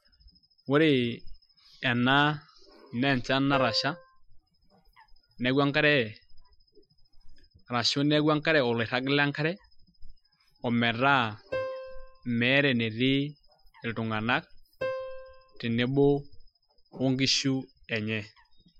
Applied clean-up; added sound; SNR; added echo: classical method Wiener filter.